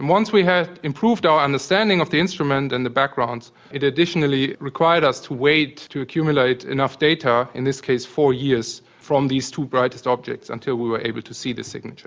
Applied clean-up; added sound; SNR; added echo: none; none; none; none.